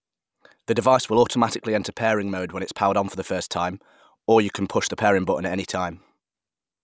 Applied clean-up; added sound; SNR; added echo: none; none; none; none.